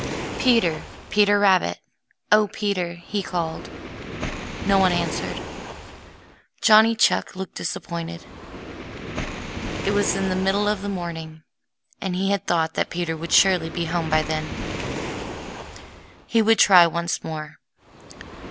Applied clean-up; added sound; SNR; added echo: none; Waves, surf; 9 dB; none.